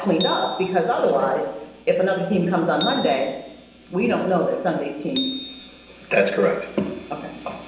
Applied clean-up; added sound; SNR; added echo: none; Bicycle bell; 13 dB; reverberation time 0.9 s.